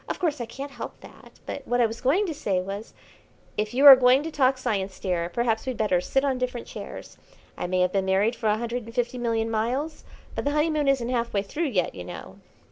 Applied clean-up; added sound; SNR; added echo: none; none; none; none.